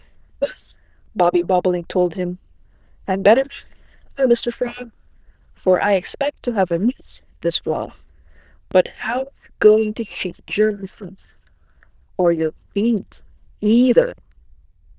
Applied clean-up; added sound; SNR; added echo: neural diffusion model UNIVERSE++.